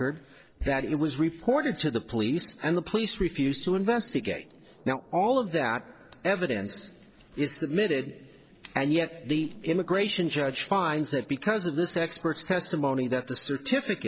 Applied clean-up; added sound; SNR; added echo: neural separator model SepFormer DNS4.